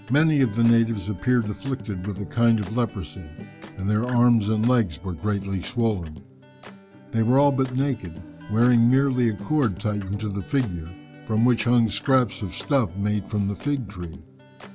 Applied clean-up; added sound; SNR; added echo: none; Acoustic guitar; 17 dB; none.